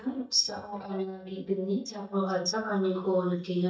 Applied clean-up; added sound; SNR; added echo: neural mask model DeepFilterNet 3.